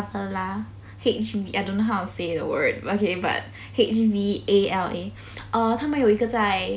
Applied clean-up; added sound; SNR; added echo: none; none; none; none.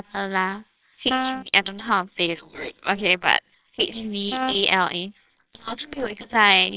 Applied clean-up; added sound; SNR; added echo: neural separator model SepFormer WHAMR!.